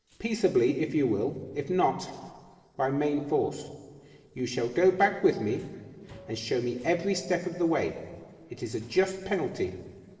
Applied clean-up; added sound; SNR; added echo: neural separator model SepFormer DNS4.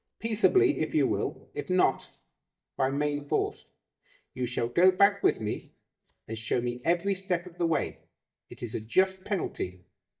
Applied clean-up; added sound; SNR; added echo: neural mask model DeepFilterNet 3.